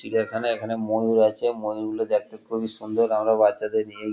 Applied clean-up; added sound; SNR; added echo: none; none; none; none.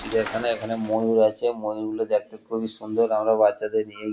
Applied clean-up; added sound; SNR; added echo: none; Shatter; 18 dB; none.